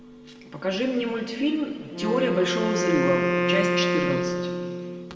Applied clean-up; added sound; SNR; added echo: none; Wind instrument, woodwind instrument; 0 dB; reverberation time 2.0 s.